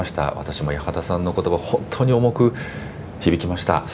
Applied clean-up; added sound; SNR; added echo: none; none; none; none.